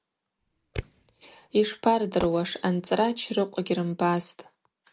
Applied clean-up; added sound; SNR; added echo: none; Fireworks; 15 dB; none.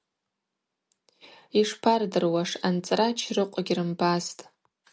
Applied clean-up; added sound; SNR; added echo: none; none; none; none.